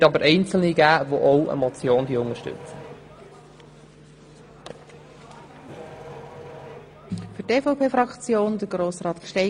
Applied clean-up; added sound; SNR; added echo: none; Accelerating, revving, vroom; 20 dB; none.